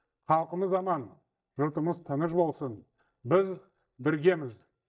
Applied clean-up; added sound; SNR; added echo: neural mask model DeepFilterNet 3.